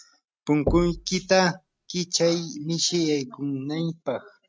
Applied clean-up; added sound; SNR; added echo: neural mask model RNNoise.